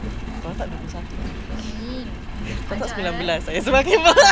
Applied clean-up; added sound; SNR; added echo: none; Engine; 10 dB; none.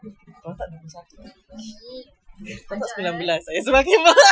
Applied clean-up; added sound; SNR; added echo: classical method Wiener filter.